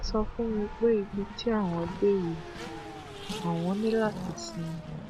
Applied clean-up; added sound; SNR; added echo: none; Race car, auto racing; 8 dB; none.